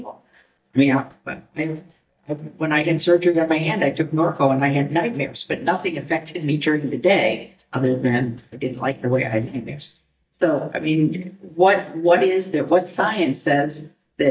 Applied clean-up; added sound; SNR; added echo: neural mask model DeepFilterNet 3.